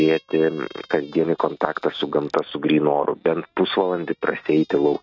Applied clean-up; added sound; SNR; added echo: neural mask model RNNoise.